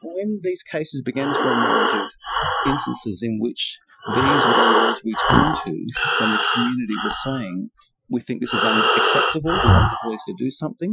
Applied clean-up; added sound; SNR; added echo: classical method Wiener filter.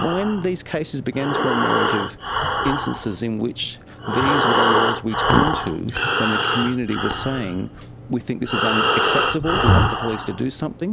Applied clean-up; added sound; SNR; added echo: none; Breathing; -3 dB; none.